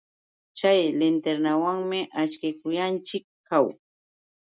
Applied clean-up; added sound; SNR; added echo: none; none; none; none.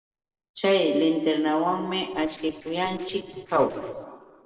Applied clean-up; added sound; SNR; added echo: neural separator model SepFormer DNS4.